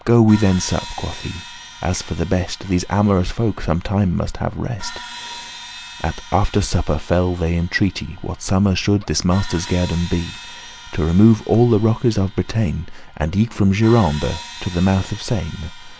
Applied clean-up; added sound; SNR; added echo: none; Crash cymbal; 18 dB; none.